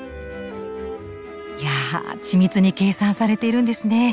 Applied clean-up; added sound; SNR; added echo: none; none; none; none.